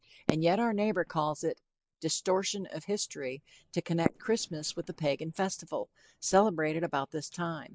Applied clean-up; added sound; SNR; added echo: neural mask model Resemble Enhance denoiser.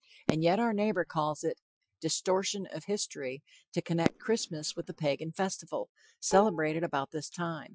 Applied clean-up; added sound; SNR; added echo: classical method Wiener filter.